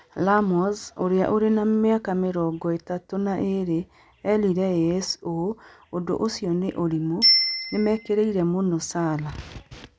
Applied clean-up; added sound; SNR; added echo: none; Bicycle bell; 8 dB; none.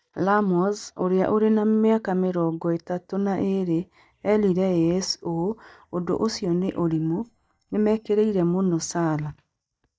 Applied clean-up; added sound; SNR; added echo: neural mask model DeepFilterNet 3.